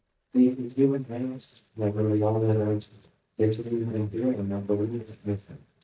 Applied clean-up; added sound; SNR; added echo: neural mask model DeepFilterNet 3.